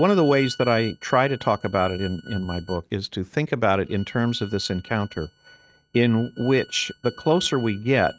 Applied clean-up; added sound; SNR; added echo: neural mask model RNNoise.